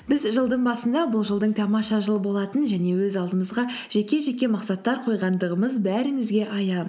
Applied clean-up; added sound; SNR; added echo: none; none; none; none.